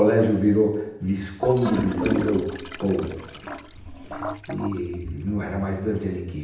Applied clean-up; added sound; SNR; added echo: none; Toilet flush / Gurgling; 9 dB; reverberation time 0.9 s.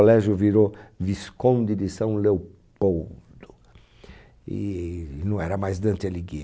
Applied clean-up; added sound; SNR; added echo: none; none; none; none.